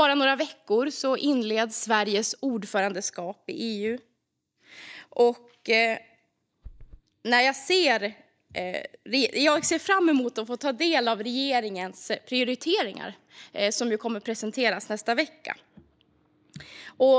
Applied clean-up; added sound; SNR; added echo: neural mask model DeepFilterNet 3.